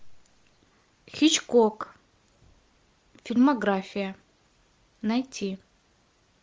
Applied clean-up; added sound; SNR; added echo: none; none; none; none.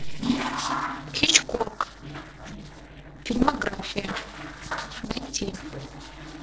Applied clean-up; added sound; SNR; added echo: neural separator model SepFormer DNS4.